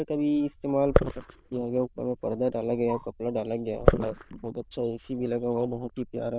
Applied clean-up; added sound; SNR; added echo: neural diffusion model UNIVERSE++.